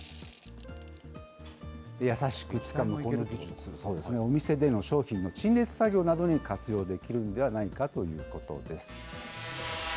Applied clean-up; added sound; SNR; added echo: none; none; none; none.